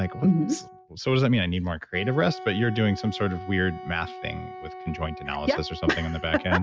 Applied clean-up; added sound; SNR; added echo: none; Wind instrument, woodwind instrument; 14 dB; none.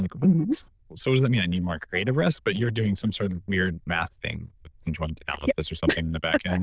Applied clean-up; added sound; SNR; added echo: neural diffusion model UNIVERSE++.